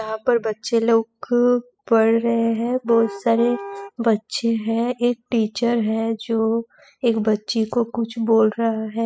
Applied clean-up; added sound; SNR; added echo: classical method spectral subtraction.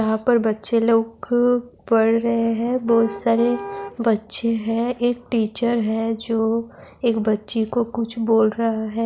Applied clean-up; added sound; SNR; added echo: none; Car; 13 dB; none.